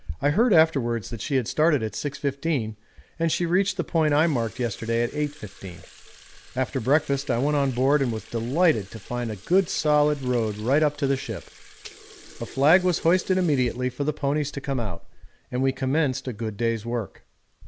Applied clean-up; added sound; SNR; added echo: none; Sink (filling or washing) / Water tap, faucet; 13 dB; none.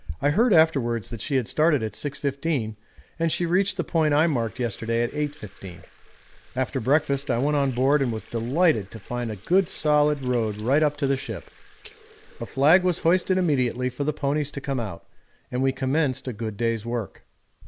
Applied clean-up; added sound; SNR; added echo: neural mask model Resemble Enhance denoiser.